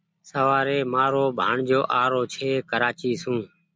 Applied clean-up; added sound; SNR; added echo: none; none; none; none.